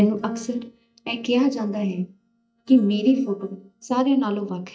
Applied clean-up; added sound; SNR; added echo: neural mask model DeepFilterNet 3.